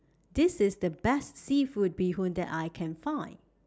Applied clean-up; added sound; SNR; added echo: none; none; none; none.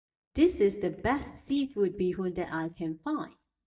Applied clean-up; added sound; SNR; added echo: neural mask model DeepFilterNet 3.